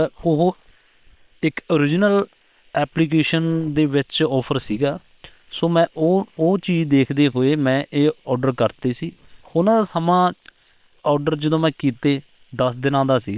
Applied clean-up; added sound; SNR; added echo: neural separator model SepFormer WHAM!.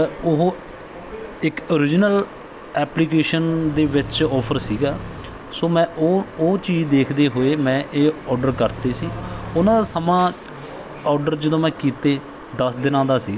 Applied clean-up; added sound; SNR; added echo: none; Accelerating, revving, vroom / Car; 13 dB; none.